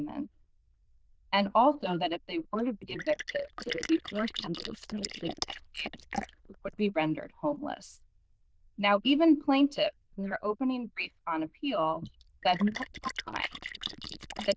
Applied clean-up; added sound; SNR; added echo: neural diffusion model UNIVERSE++.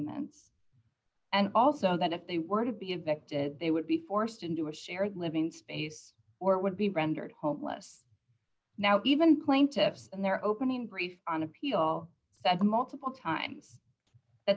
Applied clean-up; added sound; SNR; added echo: none; none; none; none.